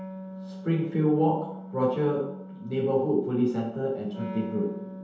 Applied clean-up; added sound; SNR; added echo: none; Wind instrument, woodwind instrument; 13 dB; reverberation time 0.8 s.